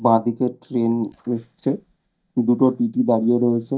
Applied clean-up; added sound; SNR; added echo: neural mask model DeepFilterNet 3.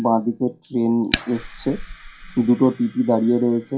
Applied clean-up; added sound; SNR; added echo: classical method WPE with log-MMSE.